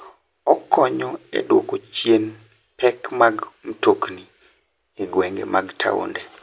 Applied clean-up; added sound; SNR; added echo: none; none; none; none.